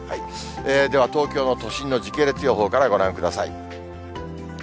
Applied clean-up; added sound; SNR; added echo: none; none; none; none.